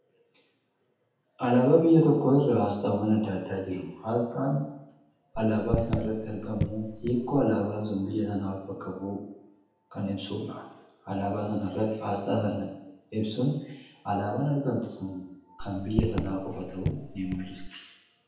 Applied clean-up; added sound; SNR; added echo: none; Raindrop / Drip; 5 dB; reverberation time 0.8 s.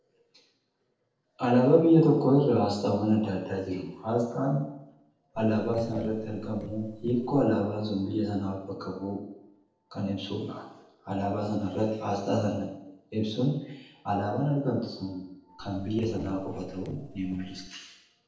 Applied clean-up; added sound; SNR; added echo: neural separator model SepFormer DNS4.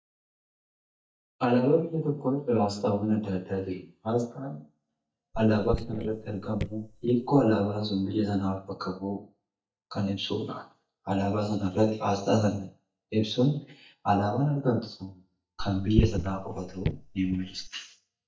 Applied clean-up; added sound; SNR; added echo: neural mask model DeepFilterNet 3.